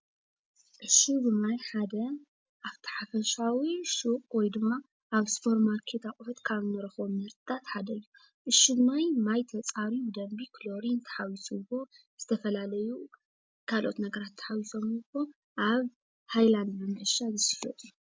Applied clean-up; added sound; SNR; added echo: none; none; none; none.